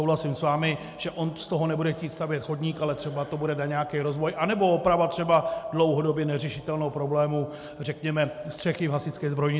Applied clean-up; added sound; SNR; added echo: none; none; none; none.